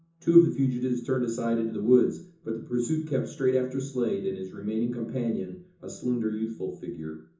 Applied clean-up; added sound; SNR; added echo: none; none; none; reverberation time 0.6 s.